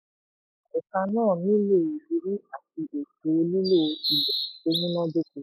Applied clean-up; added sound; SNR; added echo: classical method log-MMSE.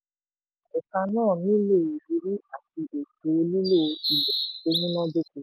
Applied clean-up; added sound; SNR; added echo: none; Bird vocalization, bird call, bird song; 3 dB; none.